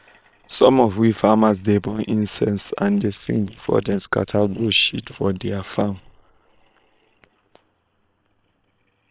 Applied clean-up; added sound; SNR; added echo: neural separator model SepFormer WHAM!.